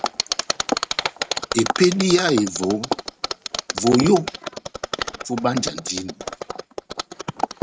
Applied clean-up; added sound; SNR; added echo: neural mask model RNNoise.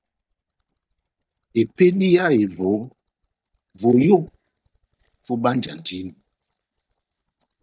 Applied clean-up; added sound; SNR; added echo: neural mask model DeepFilterNet 3.